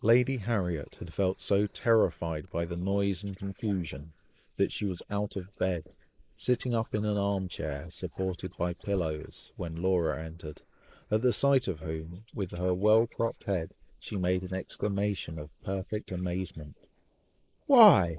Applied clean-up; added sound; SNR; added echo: neural mask model Resemble Enhance denoiser.